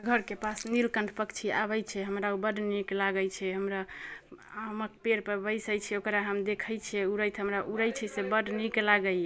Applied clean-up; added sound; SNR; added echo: none; none; none; none.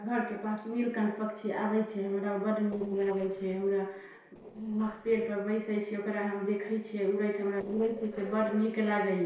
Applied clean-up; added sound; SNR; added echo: neural separator model SepFormer DNS4.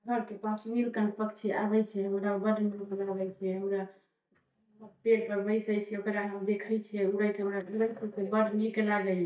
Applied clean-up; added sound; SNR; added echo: neural mask model DeepFilterNet 3.